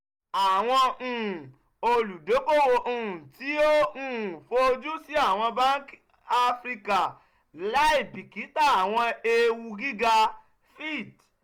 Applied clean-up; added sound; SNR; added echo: none; none; none; none.